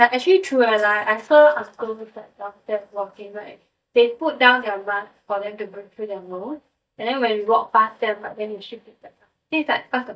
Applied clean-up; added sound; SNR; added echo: neural mask model DeepFilterNet 3.